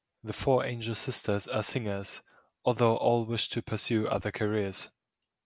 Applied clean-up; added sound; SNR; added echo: none; none; none; none.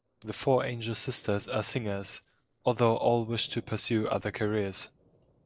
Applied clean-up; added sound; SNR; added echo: neural separator model SepFormer DNS4.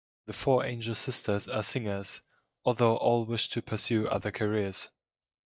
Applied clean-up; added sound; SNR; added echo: neural mask model DeepFilterNet 3.